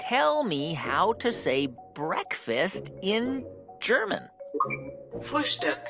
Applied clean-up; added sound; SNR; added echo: none; none; none; none.